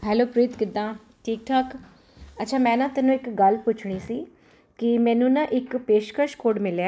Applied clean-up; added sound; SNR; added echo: none; none; none; none.